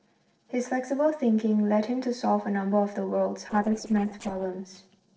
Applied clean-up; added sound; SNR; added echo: neural separator model SepFormer DNS4.